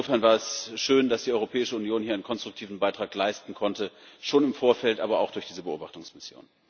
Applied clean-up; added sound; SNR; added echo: none; none; none; none.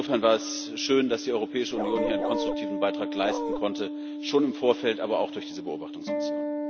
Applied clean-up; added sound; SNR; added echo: none; Bark + Acoustic guitar; 4 dB; none.